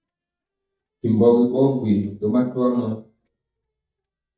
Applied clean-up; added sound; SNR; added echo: neural mask model DeepFilterNet 3.